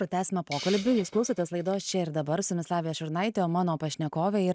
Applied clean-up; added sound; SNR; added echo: neural mask model RNNoise.